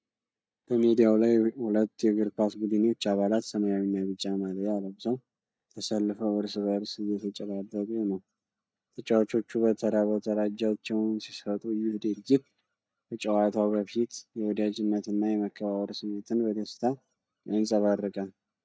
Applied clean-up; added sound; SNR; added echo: neural mask model DeepFilterNet 3.